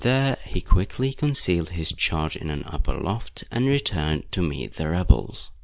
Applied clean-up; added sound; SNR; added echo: none; none; none; none.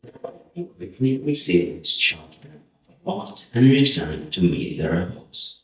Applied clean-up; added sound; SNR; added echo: neural mask model DeepFilterNet 3.